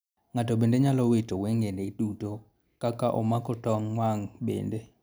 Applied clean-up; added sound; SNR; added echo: none; none; none; none.